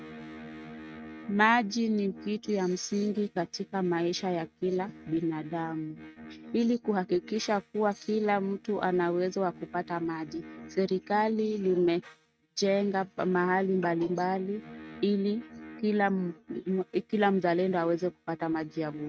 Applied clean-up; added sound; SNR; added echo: neural mask model RNNoise.